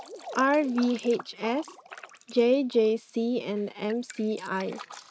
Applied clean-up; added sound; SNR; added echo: neural mask model RNNoise.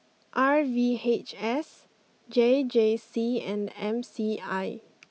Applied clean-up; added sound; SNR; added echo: none; none; none; none.